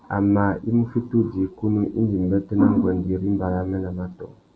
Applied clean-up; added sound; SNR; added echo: none; none; none; none.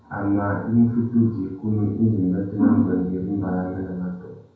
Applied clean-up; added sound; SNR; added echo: none; none; none; reverberation time 0.5 s.